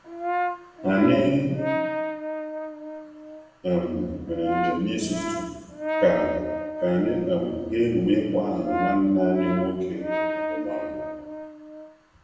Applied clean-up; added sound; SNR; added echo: none; Brass instrument; 5 dB; reverberation time 1.2 s.